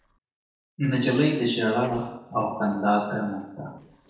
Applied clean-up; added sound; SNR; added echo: neural separator model SepFormer DNS4.